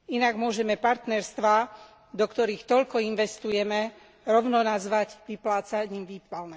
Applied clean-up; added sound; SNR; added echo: none; none; none; none.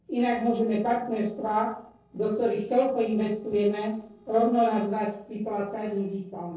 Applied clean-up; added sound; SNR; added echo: neural separator model SepFormer DNS4.